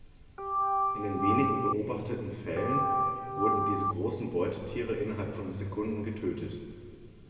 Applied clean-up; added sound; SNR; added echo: none; Organ; -4 dB; reverberation time 2.6 s.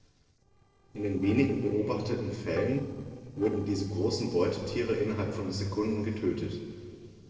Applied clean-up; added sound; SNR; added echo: neural separator model SepFormer DNS4.